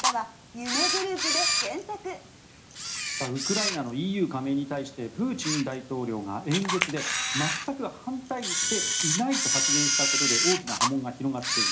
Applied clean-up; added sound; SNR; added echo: none; Camera; -2 dB; reverberation time 0.4 s.